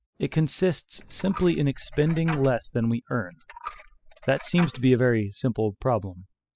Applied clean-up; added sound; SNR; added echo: classical method spectral subtraction.